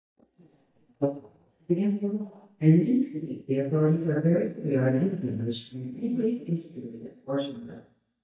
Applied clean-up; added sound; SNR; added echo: neural mask model DeepFilterNet 3.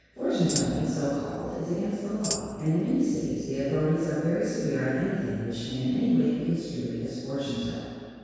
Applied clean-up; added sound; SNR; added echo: none; Tambourine; 11 dB; reverberation time 2.0 s.